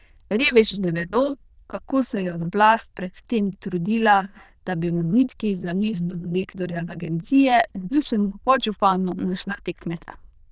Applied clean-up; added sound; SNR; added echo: neural diffusion model UNIVERSE++.